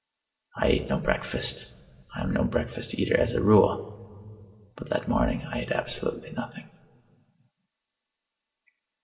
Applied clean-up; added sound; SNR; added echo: none; none; none; reverberation time 2.6 s.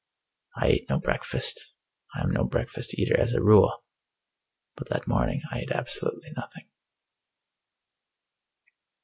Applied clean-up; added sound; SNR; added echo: none; none; none; none.